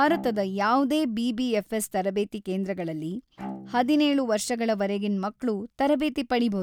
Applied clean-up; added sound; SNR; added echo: none; Bowed string instrument; 20 dB; none.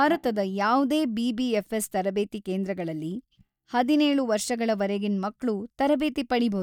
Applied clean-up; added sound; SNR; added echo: neural mask model DeepFilterNet 3.